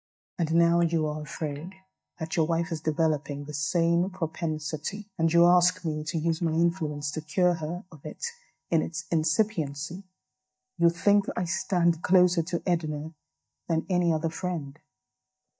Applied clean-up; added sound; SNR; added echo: neural mask model DeepFilterNet 3.